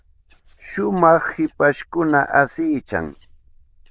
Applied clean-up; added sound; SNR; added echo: neural diffusion model UNIVERSE++.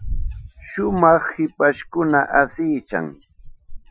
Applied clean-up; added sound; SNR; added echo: classical method Wiener filter.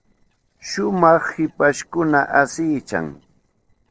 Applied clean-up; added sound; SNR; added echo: neural separator model SepFormer DNS4.